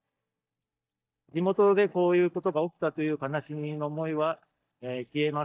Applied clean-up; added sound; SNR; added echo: neural mask model DeepFilterNet 3.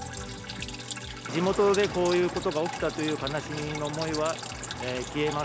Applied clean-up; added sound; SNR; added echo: none; Drip; 10 dB; none.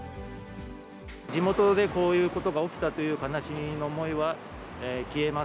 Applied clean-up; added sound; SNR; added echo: none; none; none; none.